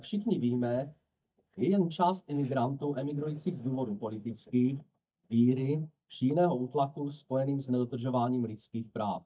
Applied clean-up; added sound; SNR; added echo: neural mask model DeepFilterNet 3.